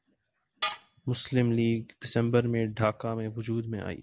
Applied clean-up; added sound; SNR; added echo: none; Tools; 13 dB; none.